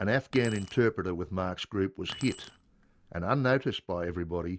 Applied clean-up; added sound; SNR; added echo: none; Keys jangling; 17 dB; none.